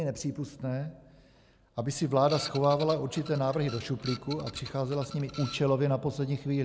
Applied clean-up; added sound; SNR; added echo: none; Printer; 14 dB; none.